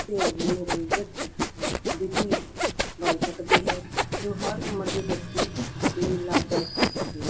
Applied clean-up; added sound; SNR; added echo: none; Sawing; -4 dB; reverberation time 0.3 s.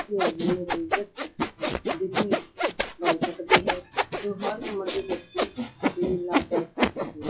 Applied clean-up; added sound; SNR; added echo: classical method WPE with log-MMSE.